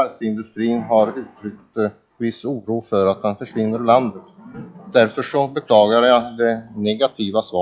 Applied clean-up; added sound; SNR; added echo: classical method log-MMSE.